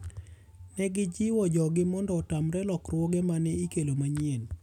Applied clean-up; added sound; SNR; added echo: none; none; none; none.